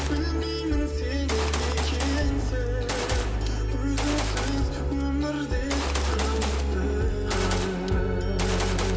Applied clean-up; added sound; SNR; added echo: none; Gunshot, gunfire; 9 dB; reverberation time 1.6 s.